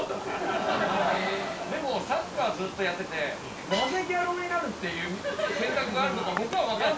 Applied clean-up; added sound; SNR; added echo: none; Wild animals; 9 dB; reverberation time 0.3 s.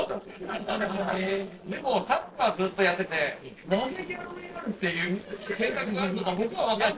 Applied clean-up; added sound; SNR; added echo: neural separator model SepFormer DNS4.